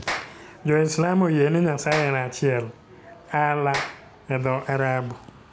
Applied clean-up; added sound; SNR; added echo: none; Clapping; 13 dB; none.